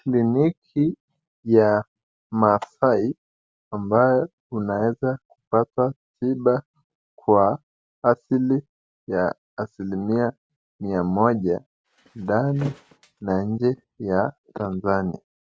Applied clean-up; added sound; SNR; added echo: none; Thump, thud; 18 dB; none.